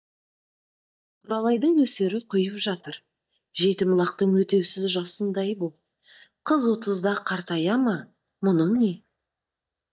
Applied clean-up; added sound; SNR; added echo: neural mask model DeepFilterNet 3.